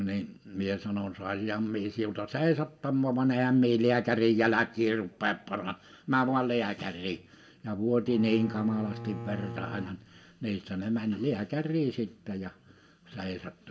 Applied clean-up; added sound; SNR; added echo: none; Bowed string instrument; 11 dB; reverberation time 0.5 s.